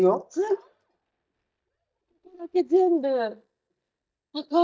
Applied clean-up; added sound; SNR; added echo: neural mask model DeepFilterNet 3.